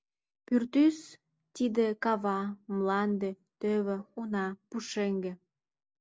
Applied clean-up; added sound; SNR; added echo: none; none; none; none.